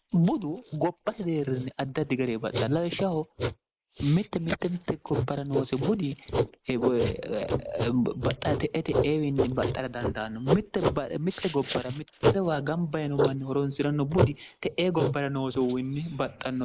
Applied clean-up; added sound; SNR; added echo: neural mask model Resemble Enhance denoiser.